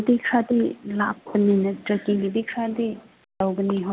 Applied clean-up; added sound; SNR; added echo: none; none; none; none.